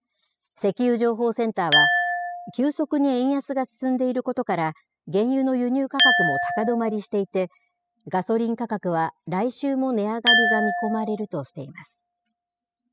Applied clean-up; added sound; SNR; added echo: classical method spectral subtraction.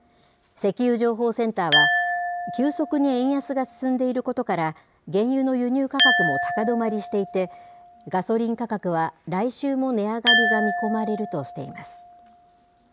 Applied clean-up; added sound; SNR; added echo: none; Glass; 3 dB; none.